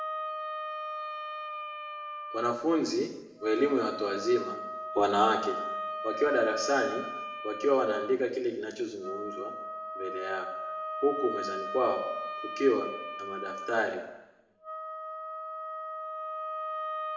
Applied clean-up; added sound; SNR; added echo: none; Wind instrument, woodwind instrument; 6 dB; reverberation time 1.0 s.